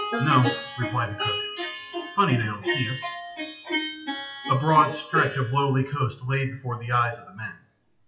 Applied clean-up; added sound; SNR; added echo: classical method WPE with log-MMSE.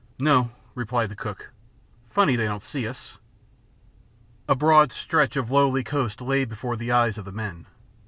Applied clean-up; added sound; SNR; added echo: none; none; none; none.